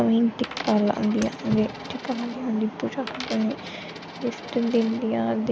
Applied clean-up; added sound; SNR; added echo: none; Coin (dropping) + Hammer; 16 dB; none.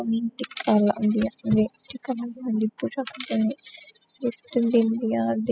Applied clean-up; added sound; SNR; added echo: classical method spectral subtraction.